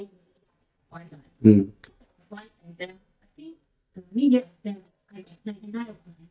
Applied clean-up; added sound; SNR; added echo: neural mask model DeepFilterNet 3.